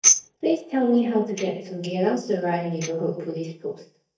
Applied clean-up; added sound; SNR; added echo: neural mask model DeepFilterNet 3.